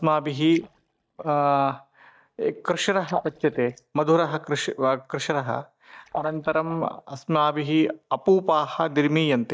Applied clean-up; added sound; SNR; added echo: neural mask model DeepFilterNet 3.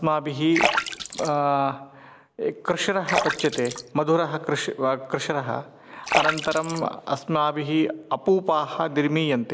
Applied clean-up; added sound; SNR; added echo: neural mask model Resemble Enhance denoiser.